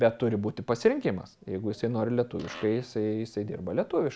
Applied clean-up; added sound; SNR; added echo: none; Fart; 19 dB; none.